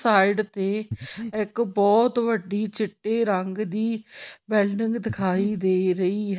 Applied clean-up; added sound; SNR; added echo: none; Breathing; 10 dB; none.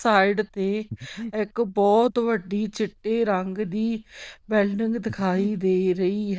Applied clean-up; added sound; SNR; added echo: neural diffusion model UNIVERSE++.